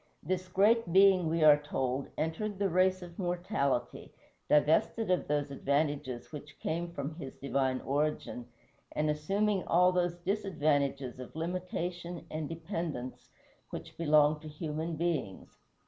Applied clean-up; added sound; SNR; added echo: none; none; none; none.